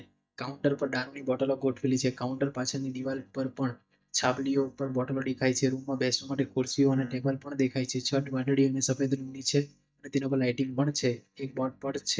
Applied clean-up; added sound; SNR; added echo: neural mask model DeepFilterNet 3.